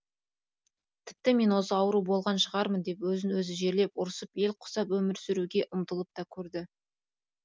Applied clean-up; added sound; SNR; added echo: none; none; none; none.